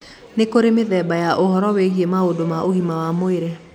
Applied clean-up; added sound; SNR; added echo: none; none; none; none.